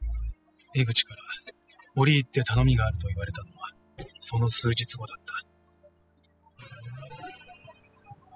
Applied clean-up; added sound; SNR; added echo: classical method spectral subtraction.